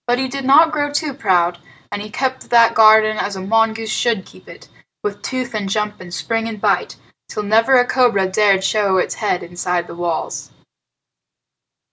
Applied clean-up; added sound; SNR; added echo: none; none; none; none.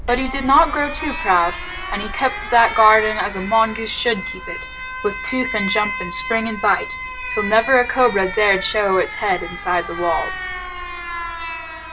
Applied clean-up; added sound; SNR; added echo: none; Alarm; 8 dB; none.